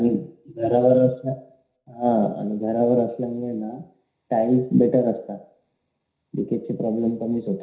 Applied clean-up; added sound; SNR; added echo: none; none; none; reverberation time 0.5 s.